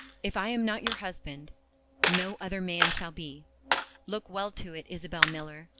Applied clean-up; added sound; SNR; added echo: none; Coin (dropping); -3 dB; none.